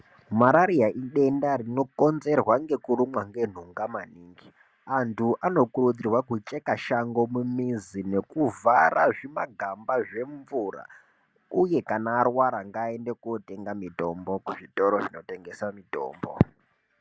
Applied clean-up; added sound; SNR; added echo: none; none; none; none.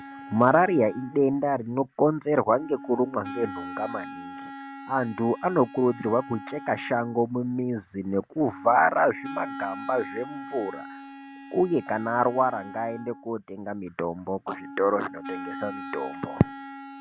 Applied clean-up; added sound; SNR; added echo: none; Wind instrument, woodwind instrument; 14 dB; none.